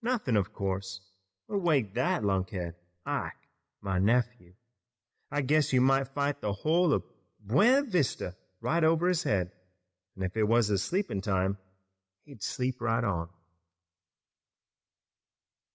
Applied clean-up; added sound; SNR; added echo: none; none; none; none.